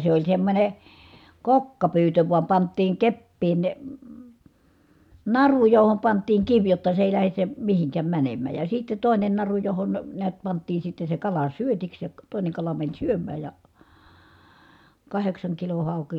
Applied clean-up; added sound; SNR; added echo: none; none; none; none.